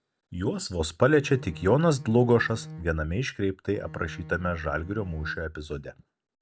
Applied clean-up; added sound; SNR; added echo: none; Bowed string instrument; 18 dB; none.